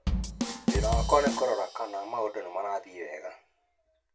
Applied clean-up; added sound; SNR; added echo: none; Bass drum / Drum kit; 1 dB; reverberation time 0.2 s.